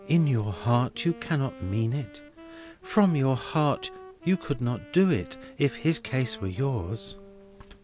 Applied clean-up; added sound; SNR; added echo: none; Wind instrument, woodwind instrument; 19 dB; none.